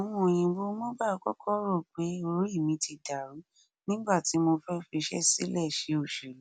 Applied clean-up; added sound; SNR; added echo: none; none; none; none.